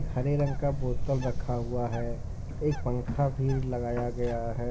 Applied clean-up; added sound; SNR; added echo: none; Bird; 2 dB; none.